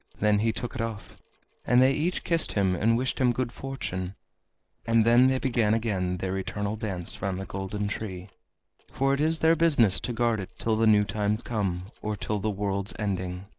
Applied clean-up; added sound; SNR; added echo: neural separator model SepFormer DNS4.